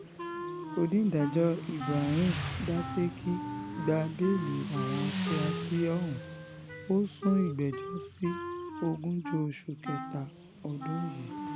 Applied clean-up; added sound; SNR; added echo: none; Motorcycle + Wind instrument, woodwind instrument; 6 dB; none.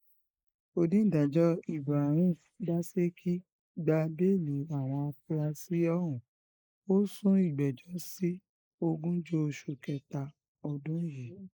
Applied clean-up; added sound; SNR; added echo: neural mask model Resemble Enhance denoiser.